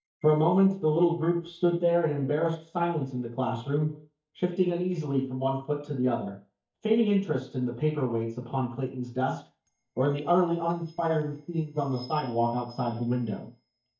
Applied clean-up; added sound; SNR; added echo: neural mask model DeepFilterNet 3.